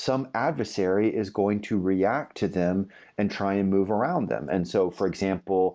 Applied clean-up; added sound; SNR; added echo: none; none; none; none.